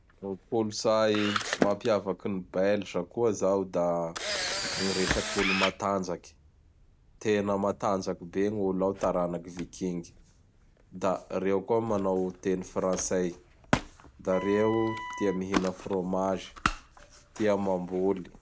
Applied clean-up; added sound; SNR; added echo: none; Wind instrument, woodwind instrument + Camera; 8 dB; none.